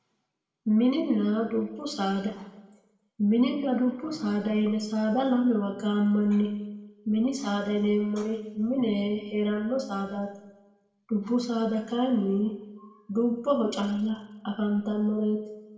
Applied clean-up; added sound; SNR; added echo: none; none; none; reverberation time 0.9 s.